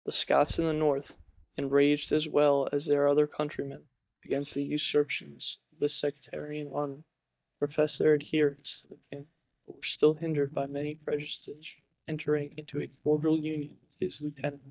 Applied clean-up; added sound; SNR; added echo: neural mask model DeepFilterNet 3.